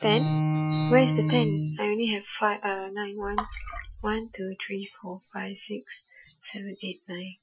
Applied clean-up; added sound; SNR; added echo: classical method Wiener filter.